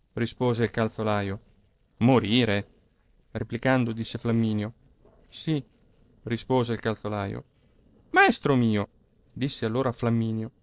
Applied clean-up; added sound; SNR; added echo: neural separator model SepFormer DNS4.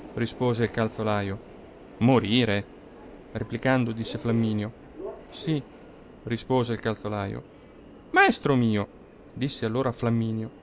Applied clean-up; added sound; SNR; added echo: none; Subway, metro, underground; 17 dB; none.